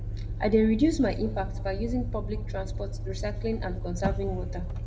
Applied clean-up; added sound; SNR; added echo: none; Motor vehicle (road); 3 dB; reverberation time 0.9 s.